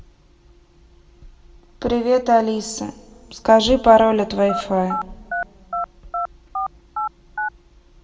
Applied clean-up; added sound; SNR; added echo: none; Telephone; 7 dB; reverberation time 1.0 s.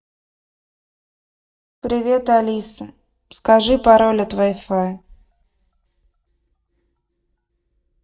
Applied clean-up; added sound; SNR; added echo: neural mask model DeepFilterNet 3.